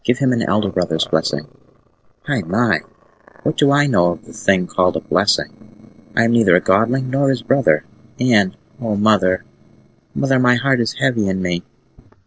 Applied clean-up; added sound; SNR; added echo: neural separator model SepFormer DNS4.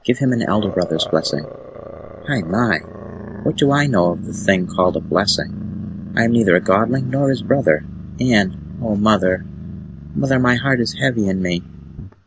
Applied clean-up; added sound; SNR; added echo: none; Growling; 11 dB; none.